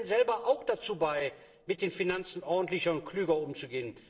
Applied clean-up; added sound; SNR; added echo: neural separator model SepFormer DNS4.